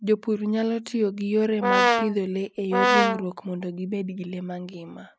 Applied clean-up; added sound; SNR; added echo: none; Brass instrument; -3 dB; none.